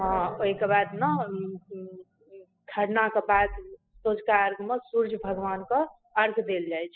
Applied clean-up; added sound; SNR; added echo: classical method spectral subtraction.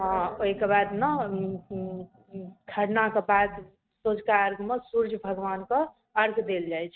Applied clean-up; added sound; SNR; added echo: neural mask model RNNoise.